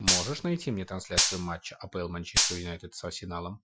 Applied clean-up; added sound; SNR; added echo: classical method Wiener filter.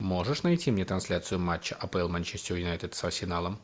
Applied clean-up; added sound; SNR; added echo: none; none; none; none.